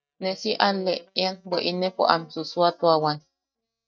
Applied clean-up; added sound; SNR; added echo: neural mask model DeepFilterNet 3.